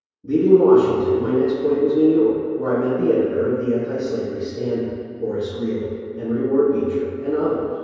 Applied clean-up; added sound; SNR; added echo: none; none; none; reverberation time 2.2 s.